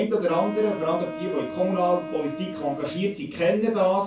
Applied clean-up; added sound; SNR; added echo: none; Wind instrument, woodwind instrument; 10 dB; reverberation time 0.2 s.